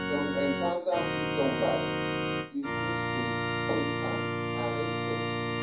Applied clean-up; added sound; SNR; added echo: none; Organ; -3 dB; reverberation time 0.7 s.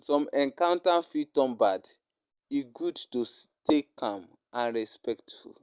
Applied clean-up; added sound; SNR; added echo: none; none; none; none.